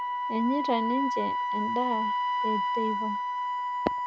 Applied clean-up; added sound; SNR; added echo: none; Wind instrument, woodwind instrument; -3 dB; none.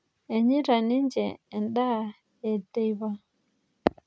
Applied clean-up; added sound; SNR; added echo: none; none; none; none.